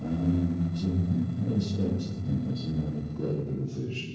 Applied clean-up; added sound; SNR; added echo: neural separator model SepFormer DNS4.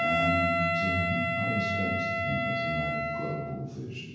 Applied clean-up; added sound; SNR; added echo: none; Wind instrument, woodwind instrument; -3 dB; reverberation time 1.0 s.